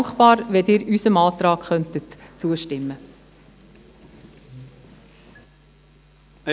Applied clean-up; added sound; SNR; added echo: none; none; none; none.